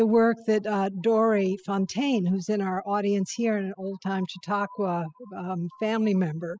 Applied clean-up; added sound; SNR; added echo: classical method spectral subtraction.